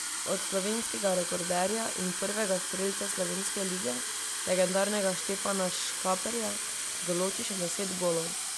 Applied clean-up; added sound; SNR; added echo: none; Fill (with liquid) / Water tap, faucet; 0 dB; none.